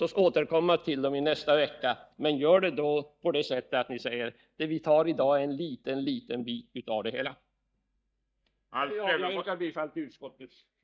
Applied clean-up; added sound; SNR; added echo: neural mask model DeepFilterNet 3.